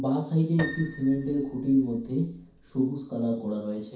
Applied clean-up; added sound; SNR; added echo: none; Piano; 15 dB; reverberation time 0.6 s.